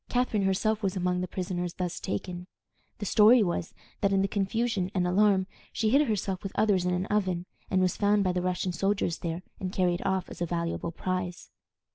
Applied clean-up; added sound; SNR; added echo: none; none; none; none.